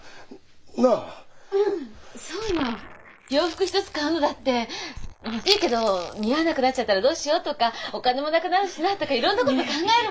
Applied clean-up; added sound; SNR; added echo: neural mask model Resemble Enhance denoiser.